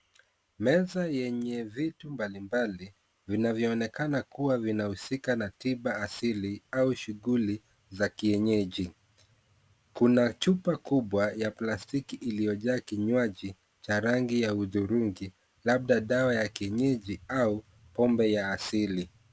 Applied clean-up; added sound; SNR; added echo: none; none; none; none.